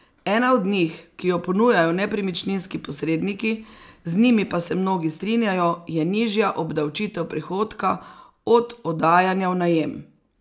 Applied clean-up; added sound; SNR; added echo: none; none; none; none.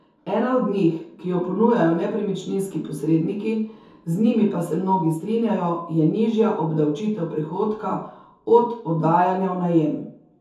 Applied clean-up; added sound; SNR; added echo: none; none; none; reverberation time 0.6 s.